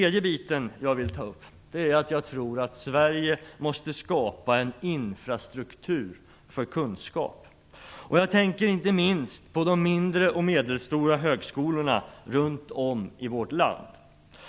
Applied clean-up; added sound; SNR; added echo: none; none; none; none.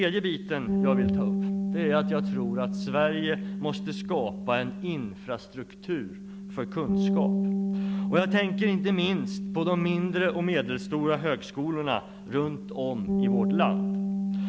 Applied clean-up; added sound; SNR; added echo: none; Bass guitar; 0 dB; none.